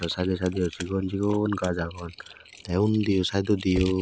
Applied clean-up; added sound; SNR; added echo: none; Typing; 15 dB; none.